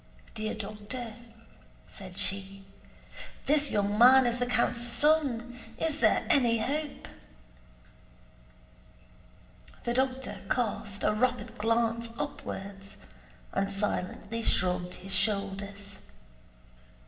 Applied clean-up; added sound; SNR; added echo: none; none; none; reverberation time 1.1 s.